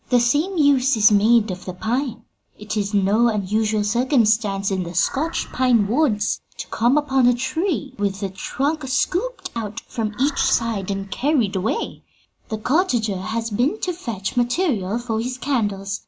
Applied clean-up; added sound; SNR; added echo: none; Animal; 18 dB; none.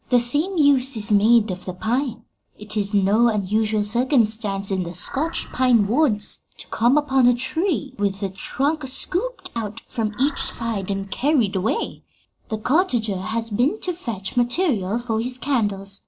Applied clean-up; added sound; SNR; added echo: neural separator model SepFormer DNS4.